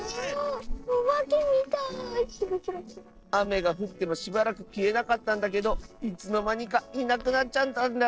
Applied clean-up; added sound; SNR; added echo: neural separator model SepFormer DNS4.